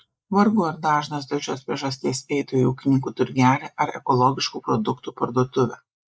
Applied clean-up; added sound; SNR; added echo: neural mask model Resemble Enhance denoiser.